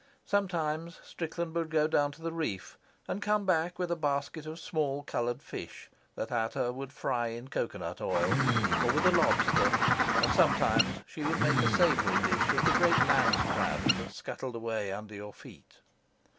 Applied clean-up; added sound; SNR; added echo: none; Bird; -4 dB; none.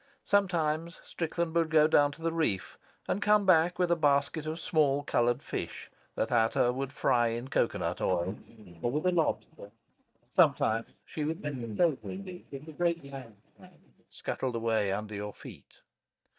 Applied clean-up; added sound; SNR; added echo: neural mask model DeepFilterNet 3.